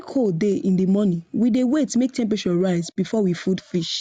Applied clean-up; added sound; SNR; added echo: none; none; none; none.